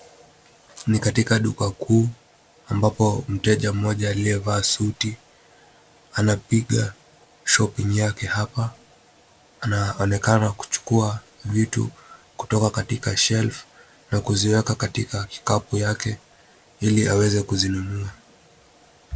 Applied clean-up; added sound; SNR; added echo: none; none; none; none.